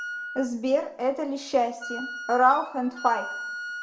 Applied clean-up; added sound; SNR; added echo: none; Wind instrument, woodwind instrument; 11 dB; reverberation time 0.6 s.